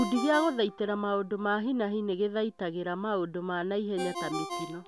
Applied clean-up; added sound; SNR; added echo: none; Ringtone; 11 dB; none.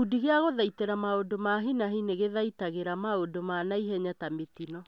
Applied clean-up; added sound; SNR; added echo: none; none; none; none.